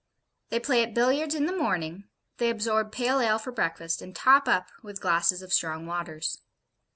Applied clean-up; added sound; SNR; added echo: none; none; none; none.